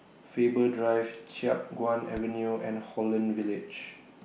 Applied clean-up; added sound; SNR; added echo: none; Hammer; 16 dB; none.